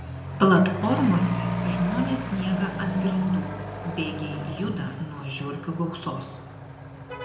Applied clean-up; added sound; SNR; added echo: none; Accelerating, revving, vroom / Truck; 5 dB; reverberation time 0.7 s.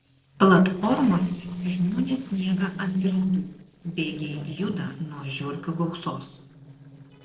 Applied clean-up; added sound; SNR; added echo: neural separator model SepFormer DNS4.